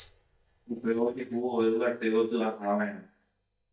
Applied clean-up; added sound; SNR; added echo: neural mask model DeepFilterNet 3.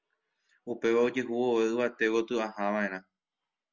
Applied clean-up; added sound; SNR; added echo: none; none; none; none.